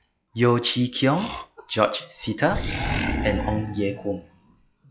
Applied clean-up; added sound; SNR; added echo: classical method log-MMSE.